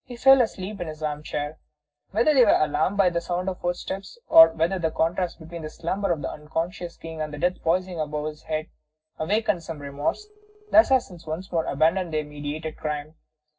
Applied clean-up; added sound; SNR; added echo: neural separator model SepFormer DNS4.